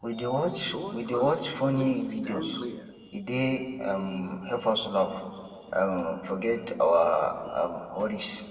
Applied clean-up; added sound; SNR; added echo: neural separator model SepFormer DNS4.